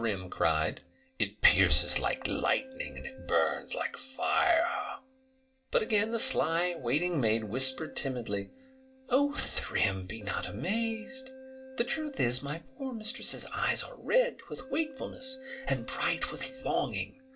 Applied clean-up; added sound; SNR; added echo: none; Keyboard (musical); 18 dB; reverberation time 0.2 s.